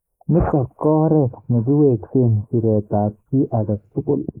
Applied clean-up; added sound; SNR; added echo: neural mask model Resemble Enhance denoiser.